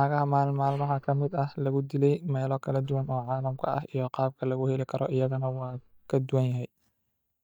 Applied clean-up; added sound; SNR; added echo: neural mask model DeepFilterNet 3.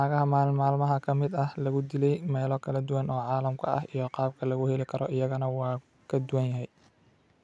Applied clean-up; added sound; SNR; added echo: none; none; none; none.